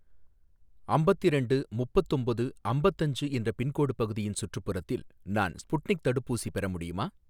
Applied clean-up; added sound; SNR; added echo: none; none; none; none.